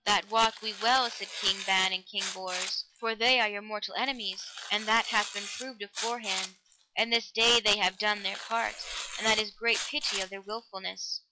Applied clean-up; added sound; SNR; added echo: classical method log-MMSE.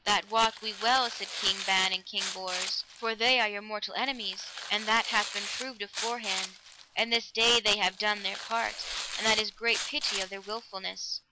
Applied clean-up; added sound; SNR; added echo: none; Tearing; 9 dB; none.